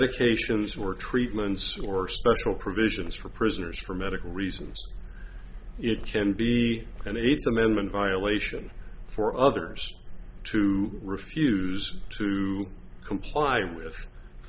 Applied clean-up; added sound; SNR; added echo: none; Walk, footsteps; 13 dB; none.